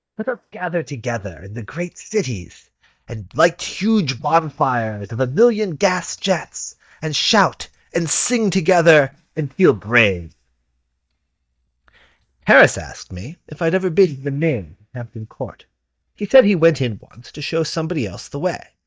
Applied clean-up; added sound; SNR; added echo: neural mask model DeepFilterNet 3.